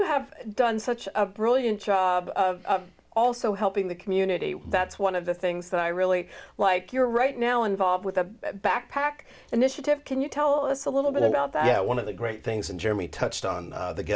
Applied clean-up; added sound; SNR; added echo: none; none; none; none.